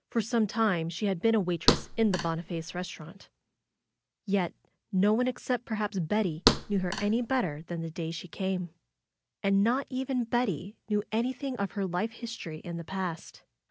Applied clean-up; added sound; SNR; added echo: none; Thump, thud; 1 dB; none.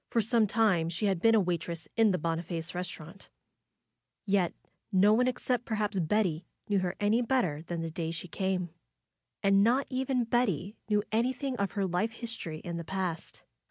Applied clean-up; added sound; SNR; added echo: none; none; none; none.